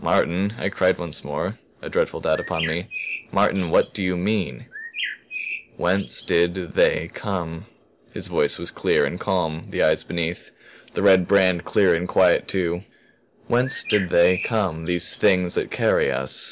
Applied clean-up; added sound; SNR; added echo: none; Bird; 10 dB; none.